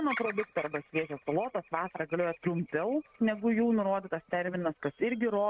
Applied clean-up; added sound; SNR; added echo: neural mask model RNNoise.